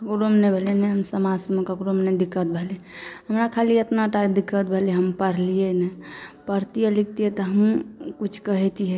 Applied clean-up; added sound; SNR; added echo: none; none; none; none.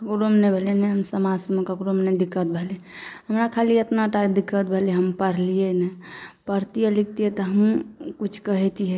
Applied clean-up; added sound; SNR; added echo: neural mask model Resemble Enhance denoiser.